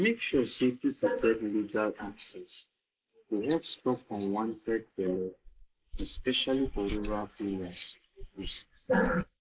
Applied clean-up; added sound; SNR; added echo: neural mask model Resemble Enhance denoiser.